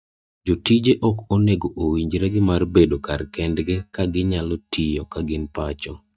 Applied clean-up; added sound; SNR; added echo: neural mask model DeepFilterNet 3.